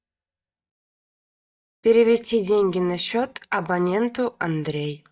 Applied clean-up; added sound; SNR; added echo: neural mask model DeepFilterNet 3.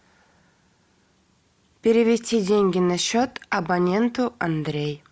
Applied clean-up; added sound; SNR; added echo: none; none; none; none.